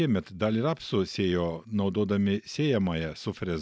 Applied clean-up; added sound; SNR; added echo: none; none; none; none.